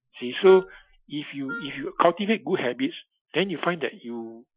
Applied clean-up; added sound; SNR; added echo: classical method Wiener filter.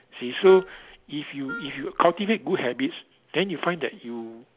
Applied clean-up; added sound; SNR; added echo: none; Wind instrument, woodwind instrument; 16 dB; none.